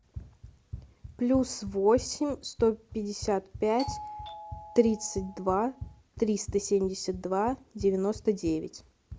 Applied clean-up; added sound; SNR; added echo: none; Doorbell + Run; 14 dB; none.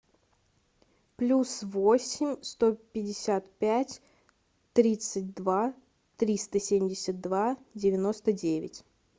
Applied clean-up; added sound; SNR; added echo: none; none; none; none.